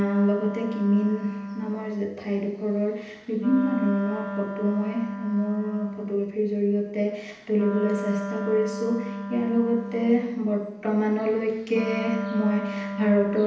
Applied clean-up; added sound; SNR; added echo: none; Wind instrument, woodwind instrument; 8 dB; reverberation time 0.9 s.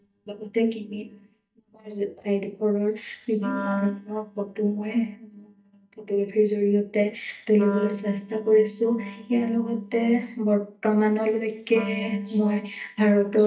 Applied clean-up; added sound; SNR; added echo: neural mask model DeepFilterNet 3.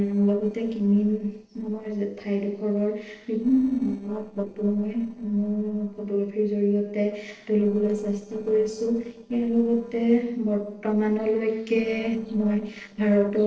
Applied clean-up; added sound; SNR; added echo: neural separator model SepFormer DNS4.